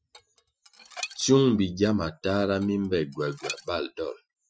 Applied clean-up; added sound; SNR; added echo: classical method Wiener filter.